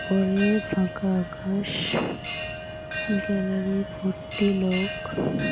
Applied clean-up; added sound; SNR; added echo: none; Bell; 7 dB; none.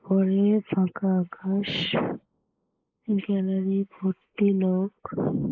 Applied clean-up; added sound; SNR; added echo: neural mask model Resemble Enhance denoiser.